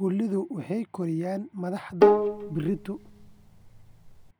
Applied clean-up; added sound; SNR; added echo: none; Bowed string instrument; -5 dB; none.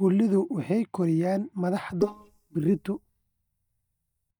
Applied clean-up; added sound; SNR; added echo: neural mask model DeepFilterNet 3.